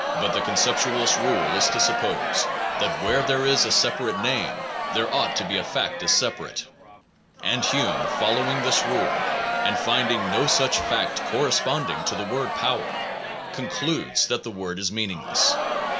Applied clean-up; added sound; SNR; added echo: none; Crowd; 2 dB; none.